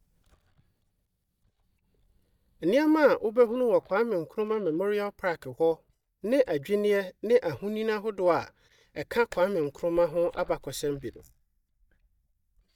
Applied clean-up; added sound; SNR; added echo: neural mask model DeepFilterNet 3.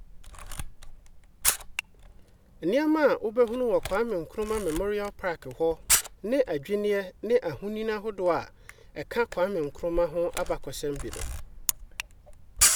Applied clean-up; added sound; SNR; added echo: none; Camera; 5 dB; none.